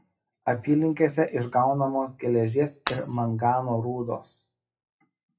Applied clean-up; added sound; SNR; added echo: classical method WPE with log-MMSE.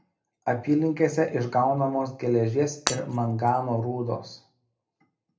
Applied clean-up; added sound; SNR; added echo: none; Shatter; 9 dB; reverberation time 0.3 s.